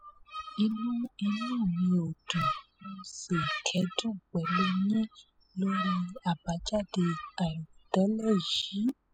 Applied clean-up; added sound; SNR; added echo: classical method spectral subtraction.